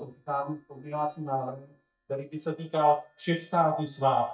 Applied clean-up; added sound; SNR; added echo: neural mask model DeepFilterNet 3.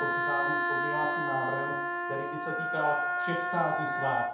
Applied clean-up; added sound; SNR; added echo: none; Wind instrument, woodwind instrument; -3 dB; reverberation time 0.8 s.